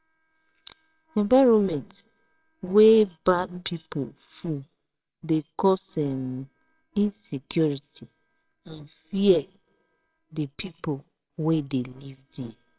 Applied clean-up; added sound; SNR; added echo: neural separator model SepFormer WHAMR!.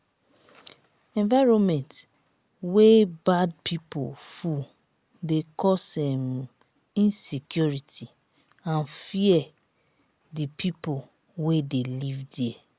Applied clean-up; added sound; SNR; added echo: none; none; none; none.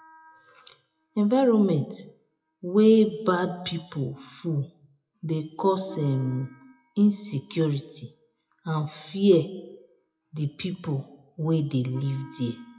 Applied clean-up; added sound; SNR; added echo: classical method WPE with log-MMSE.